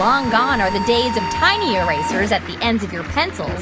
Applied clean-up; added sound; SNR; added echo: none; Mechanisms; 7 dB; none.